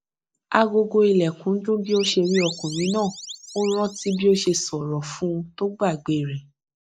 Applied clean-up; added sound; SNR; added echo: neural mask model Resemble Enhance denoiser.